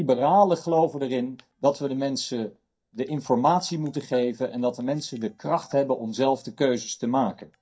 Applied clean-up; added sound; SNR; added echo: neural mask model DeepFilterNet 3.